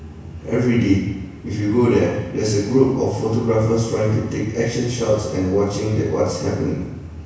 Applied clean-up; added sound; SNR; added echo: none; none; none; reverberation time 1.1 s.